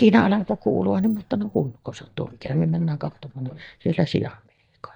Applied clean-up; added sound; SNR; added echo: neural mask model DeepFilterNet 3.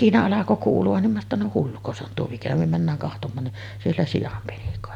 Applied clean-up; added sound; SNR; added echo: none; none; none; none.